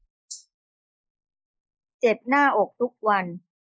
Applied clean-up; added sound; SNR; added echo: neural mask model Resemble Enhance denoiser.